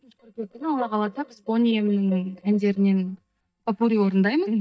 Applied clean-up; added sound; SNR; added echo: neural mask model DeepFilterNet 3.